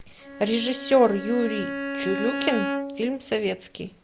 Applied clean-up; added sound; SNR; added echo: none; Bowed string instrument; 7 dB; none.